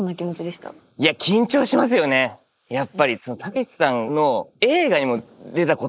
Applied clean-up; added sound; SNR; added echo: neural mask model Resemble Enhance denoiser.